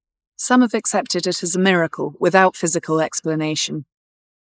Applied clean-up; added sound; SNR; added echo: neural mask model Resemble Enhance denoiser.